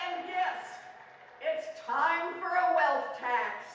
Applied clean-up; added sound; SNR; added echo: none; none; none; reverberation time 0.8 s.